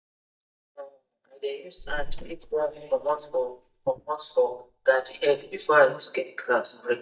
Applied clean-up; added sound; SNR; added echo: neural mask model DeepFilterNet 3.